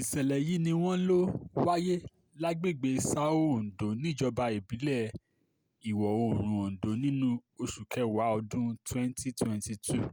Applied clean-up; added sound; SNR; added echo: none; none; none; none.